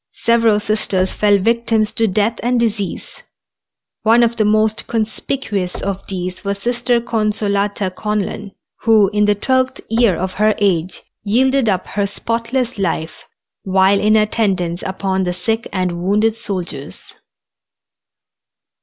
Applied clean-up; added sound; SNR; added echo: none; Knock; 19 dB; none.